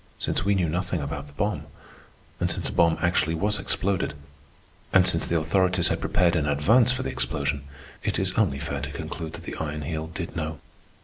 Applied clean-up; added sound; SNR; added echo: none; none; none; none.